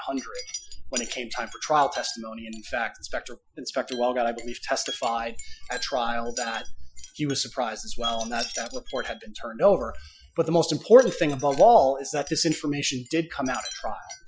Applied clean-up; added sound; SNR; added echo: classical method Wiener filter.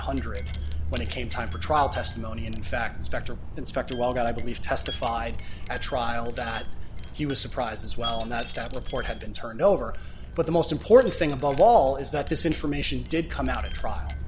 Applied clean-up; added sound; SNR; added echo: none; Wind chime; 9 dB; none.